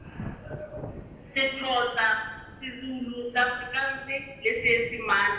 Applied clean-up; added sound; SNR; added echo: none; Thunder / Rain; 15 dB; reverberation time 0.9 s.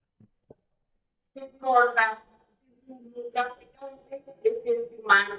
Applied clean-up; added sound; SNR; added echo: neural mask model DeepFilterNet 3.